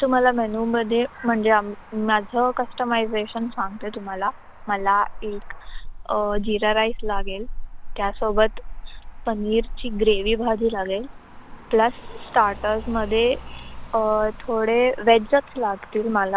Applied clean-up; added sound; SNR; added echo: none; Motor vehicle (road); 9 dB; none.